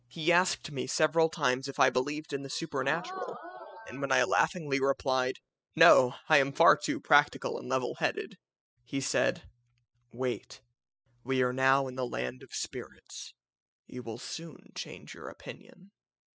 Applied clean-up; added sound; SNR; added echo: classical method spectral subtraction.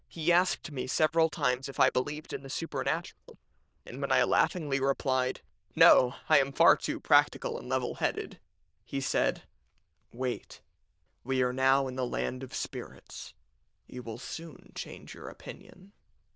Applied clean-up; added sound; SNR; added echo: neural diffusion model UNIVERSE++.